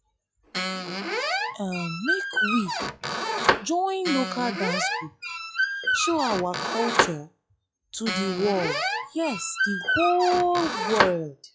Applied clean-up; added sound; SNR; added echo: classical method log-MMSE.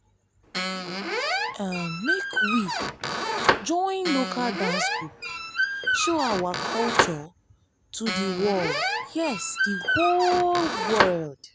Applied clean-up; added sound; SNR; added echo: none; Squeak; -1 dB; none.